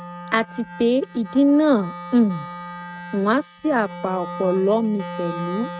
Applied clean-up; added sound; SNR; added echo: neural mask model RNNoise.